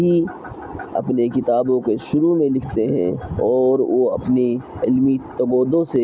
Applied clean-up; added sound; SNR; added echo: none; none; none; none.